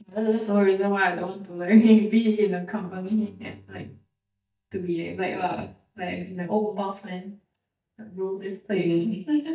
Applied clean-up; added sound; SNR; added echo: neural mask model DeepFilterNet 3.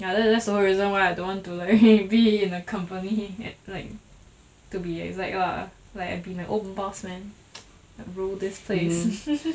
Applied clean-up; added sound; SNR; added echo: none; none; none; none.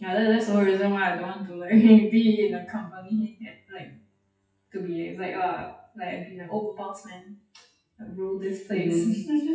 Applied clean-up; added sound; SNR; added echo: classical method WPE with log-MMSE.